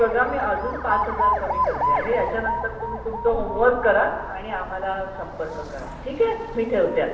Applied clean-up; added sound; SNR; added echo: none; Alarm; 4 dB; reverberation time 1.2 s.